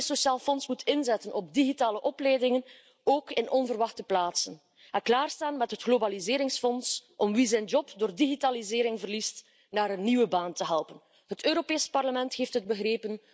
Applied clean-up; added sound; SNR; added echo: none; none; none; none.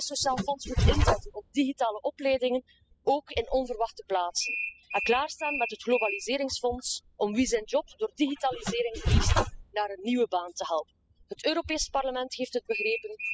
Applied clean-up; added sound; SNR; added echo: classical method spectral subtraction.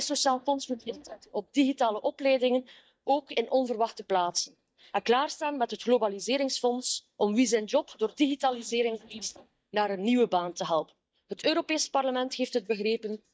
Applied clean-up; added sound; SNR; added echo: neural mask model DeepFilterNet 3.